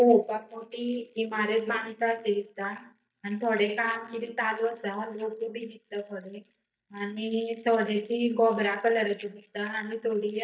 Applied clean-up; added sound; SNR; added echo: neural mask model DeepFilterNet 3.